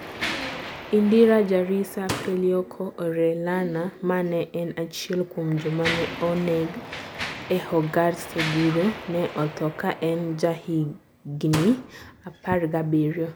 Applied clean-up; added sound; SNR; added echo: none; Slam + Mechanisms; 12 dB; none.